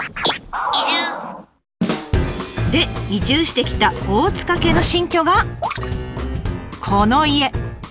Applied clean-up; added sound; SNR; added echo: none; none; none; none.